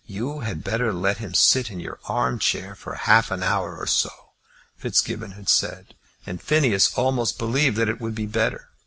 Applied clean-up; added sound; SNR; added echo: none; none; none; none.